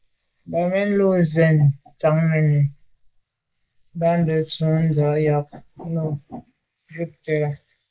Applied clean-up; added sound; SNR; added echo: neural mask model Resemble Enhance denoiser.